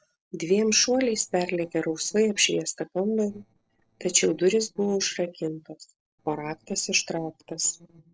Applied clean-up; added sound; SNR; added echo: neural separator model SepFormer DNS4.